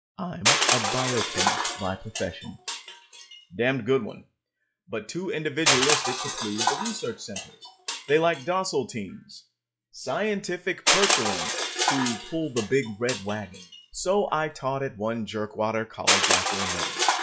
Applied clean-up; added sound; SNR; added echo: classical method log-MMSE.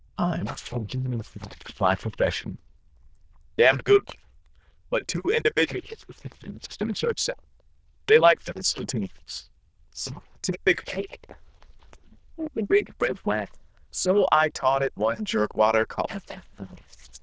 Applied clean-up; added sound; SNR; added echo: neural diffusion model UNIVERSE++.